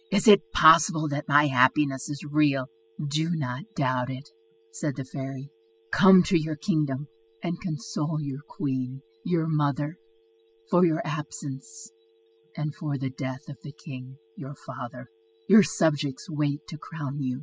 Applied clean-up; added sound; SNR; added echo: classical method spectral subtraction.